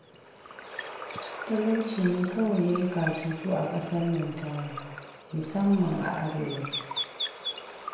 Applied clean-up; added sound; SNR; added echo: none; Water / Bird; 9 dB; reverberation time 0.9 s.